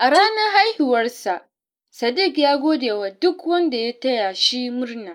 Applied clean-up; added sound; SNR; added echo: neural mask model Resemble Enhance denoiser.